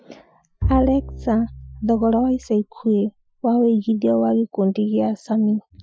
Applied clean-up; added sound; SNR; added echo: classical method Wiener filter.